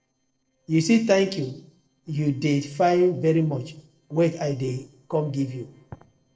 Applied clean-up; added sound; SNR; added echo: neural separator model SepFormer DNS4.